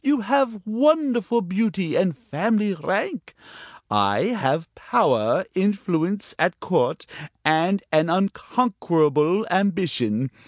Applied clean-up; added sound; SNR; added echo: none; none; none; none.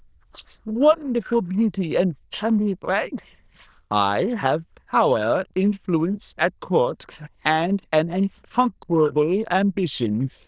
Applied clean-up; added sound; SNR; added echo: neural diffusion model UNIVERSE++.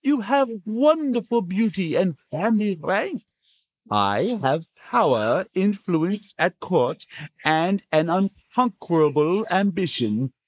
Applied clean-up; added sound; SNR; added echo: neural mask model Resemble Enhance denoiser.